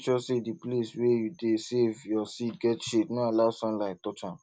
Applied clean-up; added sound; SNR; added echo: none; none; none; none.